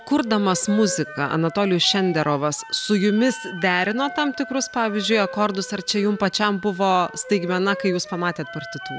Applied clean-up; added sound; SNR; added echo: none; Wind instrument, woodwind instrument + Wind instrument, woodwind instrument; 14 dB; none.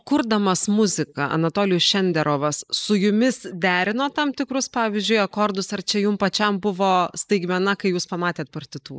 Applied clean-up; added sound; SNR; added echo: neural mask model Resemble Enhance denoiser.